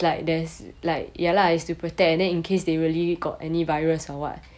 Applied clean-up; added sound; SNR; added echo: none; none; none; none.